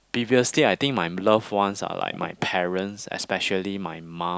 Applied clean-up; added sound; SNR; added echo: none; none; none; none.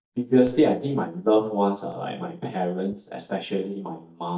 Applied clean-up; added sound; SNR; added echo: neural mask model DeepFilterNet 3.